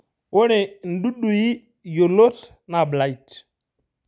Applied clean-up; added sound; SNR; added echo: none; none; none; none.